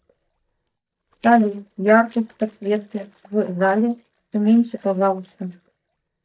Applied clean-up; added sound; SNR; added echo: neural mask model DeepFilterNet 3.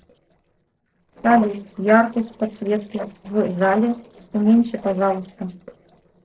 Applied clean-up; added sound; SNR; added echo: neural separator model SepFormer DNS4.